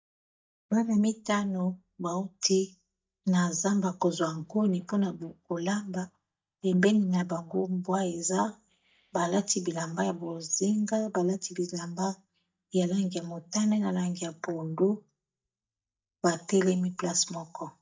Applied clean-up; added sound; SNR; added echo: neural mask model DeepFilterNet 3.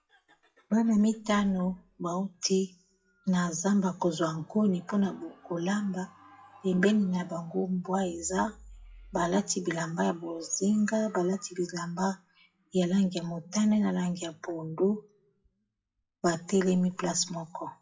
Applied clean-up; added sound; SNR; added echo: classical method WPE with log-MMSE.